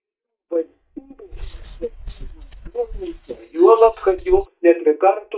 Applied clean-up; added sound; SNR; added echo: neural mask model DeepFilterNet 3.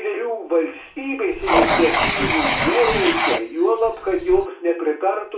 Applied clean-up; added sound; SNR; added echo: none; Writing; 2 dB; reverberation time 0.3 s.